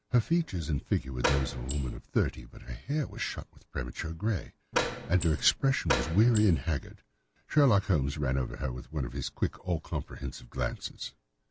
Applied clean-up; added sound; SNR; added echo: none; Door; 4 dB; none.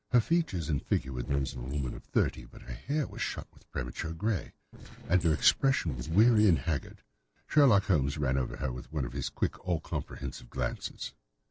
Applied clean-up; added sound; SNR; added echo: neural separator model SepFormer DNS4.